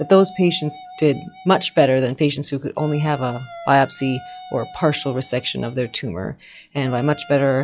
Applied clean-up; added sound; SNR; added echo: classical method log-MMSE.